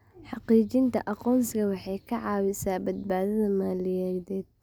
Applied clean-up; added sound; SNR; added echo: none; none; none; none.